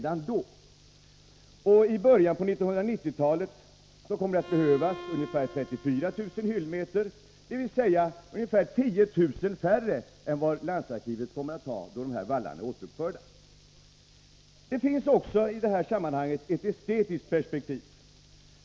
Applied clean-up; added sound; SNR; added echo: none; Bowed string instrument; 17 dB; none.